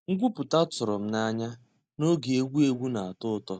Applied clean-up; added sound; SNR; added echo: none; none; none; none.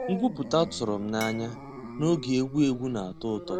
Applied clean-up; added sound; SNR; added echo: none; Dog + Glass; 11 dB; none.